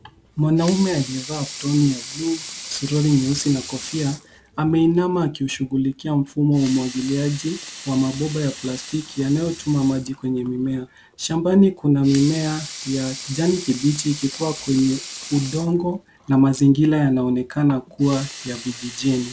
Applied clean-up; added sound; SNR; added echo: none; Sink (filling or washing) / Water tap, faucet / Liquid; 15 dB; none.